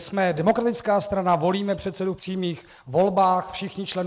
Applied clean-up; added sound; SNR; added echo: neural mask model Resemble Enhance denoiser.